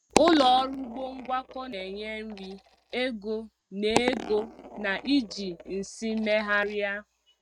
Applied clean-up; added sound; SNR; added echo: neural mask model RNNoise.